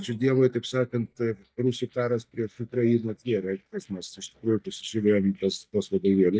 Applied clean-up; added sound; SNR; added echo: neural mask model DeepFilterNet 3.